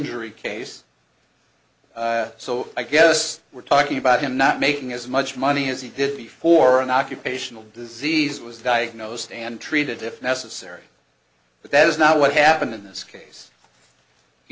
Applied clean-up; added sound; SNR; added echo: none; none; none; none.